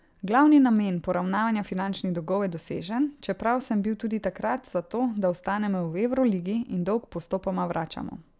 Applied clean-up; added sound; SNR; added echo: none; none; none; none.